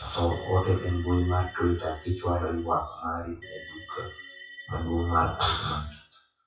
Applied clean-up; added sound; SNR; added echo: classical method WPE with log-MMSE.